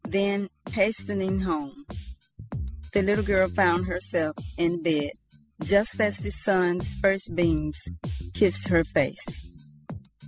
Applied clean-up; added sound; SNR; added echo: classical method spectral subtraction.